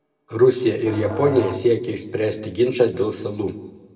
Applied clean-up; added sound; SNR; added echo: none; Musical instrument; 13 dB; reverberation time 1.1 s.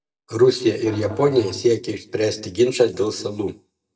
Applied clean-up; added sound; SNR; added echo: neural mask model DeepFilterNet 3.